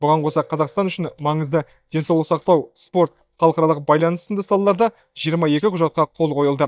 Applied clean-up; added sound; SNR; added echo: neural mask model DeepFilterNet 3.